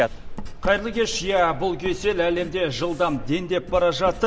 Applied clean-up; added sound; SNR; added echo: none; Writing; 11 dB; none.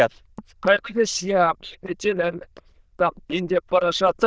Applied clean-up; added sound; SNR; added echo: neural diffusion model UNIVERSE++.